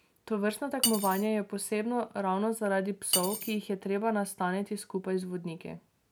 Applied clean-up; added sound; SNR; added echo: none; Cutlery, silverware; 7 dB; none.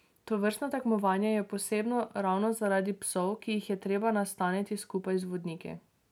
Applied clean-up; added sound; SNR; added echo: none; none; none; none.